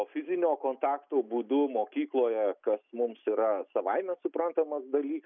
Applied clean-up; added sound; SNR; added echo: none; none; none; none.